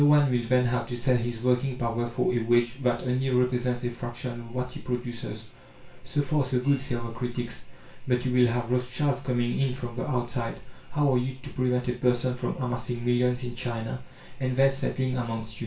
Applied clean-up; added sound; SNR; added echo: none; none; none; reverberation time 0.3 s.